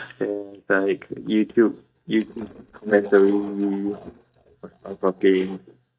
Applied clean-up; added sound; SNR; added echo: neural mask model DeepFilterNet 3.